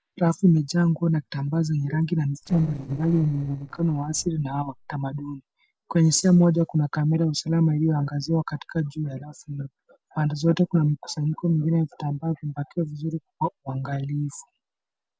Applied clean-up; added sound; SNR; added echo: neural separator model SepFormer DNS4.